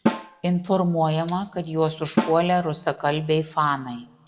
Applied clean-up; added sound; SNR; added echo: none; Snare drum; 8 dB; reverberation time 1.3 s.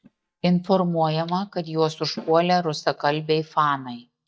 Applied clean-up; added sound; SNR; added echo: neural mask model DeepFilterNet 3.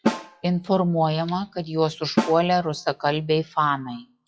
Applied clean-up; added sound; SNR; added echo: classical method WPE with log-MMSE.